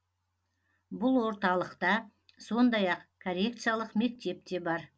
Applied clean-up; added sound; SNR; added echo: none; none; none; none.